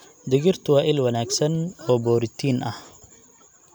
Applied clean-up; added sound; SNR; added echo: none; none; none; none.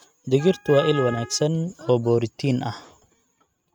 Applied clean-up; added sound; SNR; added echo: neural mask model RNNoise.